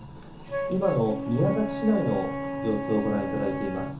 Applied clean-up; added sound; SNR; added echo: none; Wind instrument, woodwind instrument; 5 dB; reverberation time 0.7 s.